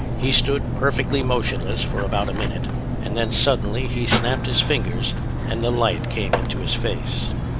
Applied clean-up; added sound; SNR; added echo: none; Mechanisms; -2 dB; none.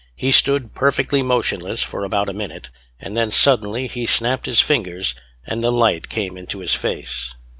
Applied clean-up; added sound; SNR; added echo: none; none; none; none.